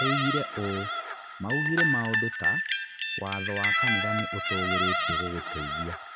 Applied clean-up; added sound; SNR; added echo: none; Guitar; -4 dB; none.